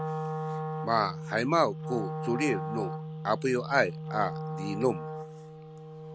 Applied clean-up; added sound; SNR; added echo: none; Wind instrument, woodwind instrument; 5 dB; none.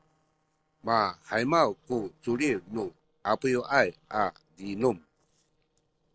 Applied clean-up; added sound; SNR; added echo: neural separator model SepFormer DNS4.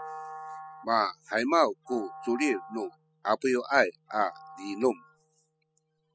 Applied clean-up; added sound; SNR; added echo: classical method spectral subtraction.